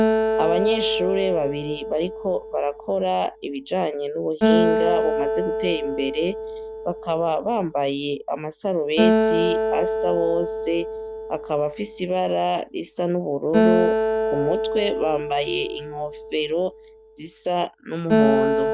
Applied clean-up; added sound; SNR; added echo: none; Acoustic guitar; -1 dB; none.